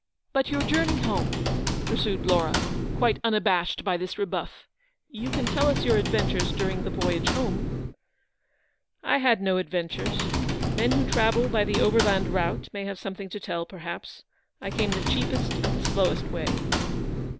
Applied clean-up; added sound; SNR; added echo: none; Typing; 1 dB; none.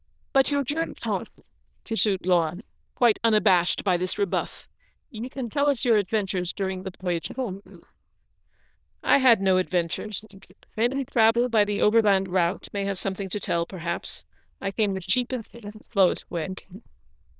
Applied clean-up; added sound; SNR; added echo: neural diffusion model UNIVERSE++.